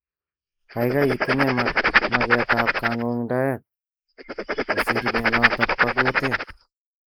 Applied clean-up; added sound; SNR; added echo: neural mask model Resemble Enhance denoiser.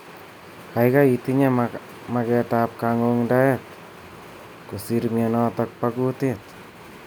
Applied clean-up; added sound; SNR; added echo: none; none; none; none.